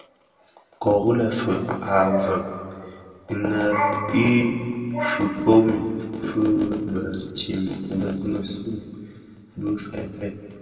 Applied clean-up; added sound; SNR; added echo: none; none; none; reverberation time 2.0 s.